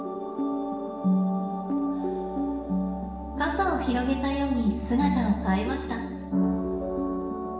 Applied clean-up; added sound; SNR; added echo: none; Engine; 13 dB; reverberation time 0.9 s.